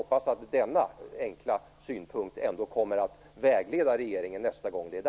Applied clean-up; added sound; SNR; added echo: none; none; none; none.